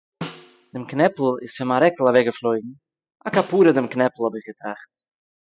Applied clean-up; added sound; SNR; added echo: classical method spectral subtraction.